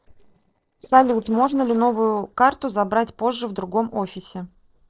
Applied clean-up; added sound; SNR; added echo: neural separator model SepFormer DNS4.